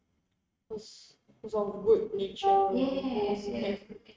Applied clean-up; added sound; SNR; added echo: neural mask model RNNoise.